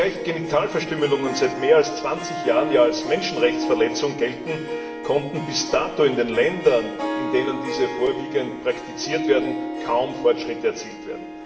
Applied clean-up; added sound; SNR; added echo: none; Harp; 7 dB; reverberation time 0.9 s.